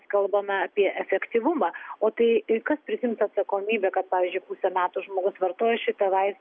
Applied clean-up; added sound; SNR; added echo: none; none; none; none.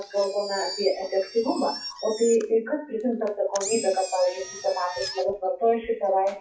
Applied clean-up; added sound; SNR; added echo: classical method WPE with log-MMSE.